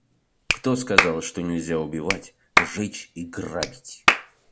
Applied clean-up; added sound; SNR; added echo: none; Clapping; -3 dB; none.